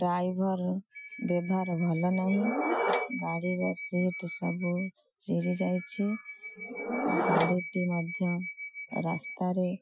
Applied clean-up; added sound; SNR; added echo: classical method Wiener filter.